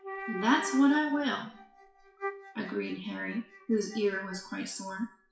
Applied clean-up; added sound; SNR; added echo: classical method WPE with log-MMSE.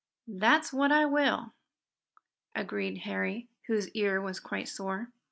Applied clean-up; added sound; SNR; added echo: none; none; none; none.